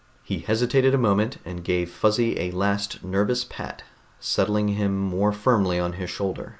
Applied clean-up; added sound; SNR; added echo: none; none; none; none.